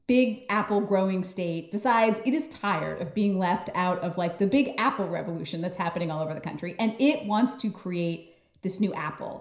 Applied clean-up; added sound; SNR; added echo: none; none; none; reverberation time 0.5 s.